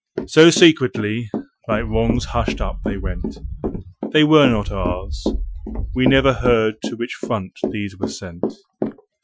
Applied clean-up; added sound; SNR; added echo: classical method Wiener filter.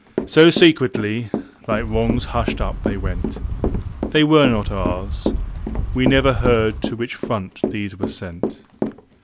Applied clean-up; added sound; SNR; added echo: none; Wind + Walk, footsteps / Run; 4 dB; none.